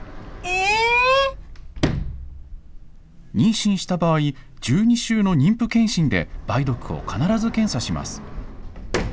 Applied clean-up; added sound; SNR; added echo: none; Sliding door; 10 dB; none.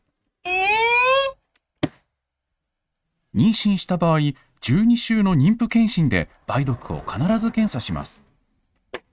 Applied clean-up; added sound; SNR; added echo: neural mask model RNNoise.